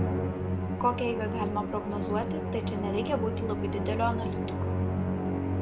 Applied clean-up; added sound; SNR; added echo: none; Musical instrument; -3 dB; reverberation time 0.5 s.